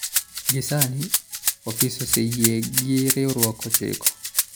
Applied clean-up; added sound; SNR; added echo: none; Rattle (instrument); 0 dB; none.